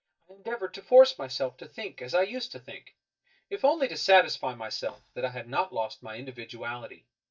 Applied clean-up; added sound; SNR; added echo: neural mask model DeepFilterNet 3.